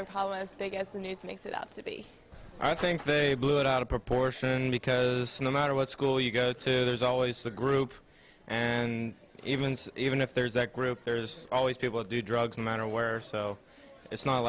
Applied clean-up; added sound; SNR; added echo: none; none; none; none.